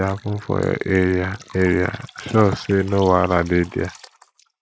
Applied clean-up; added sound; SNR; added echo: neural mask model RNNoise.